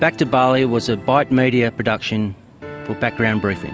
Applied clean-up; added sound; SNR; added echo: none; none; none; none.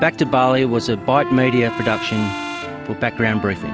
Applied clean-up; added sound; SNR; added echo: none; Wind instrument, woodwind instrument + Brass instrument; 10 dB; none.